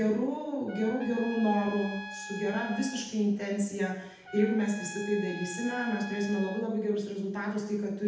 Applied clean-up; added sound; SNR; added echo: none; Trumpet; 13 dB; reverberation time 0.8 s.